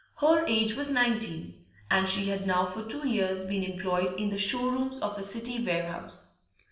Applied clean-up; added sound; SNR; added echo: none; none; none; reverberation time 0.7 s.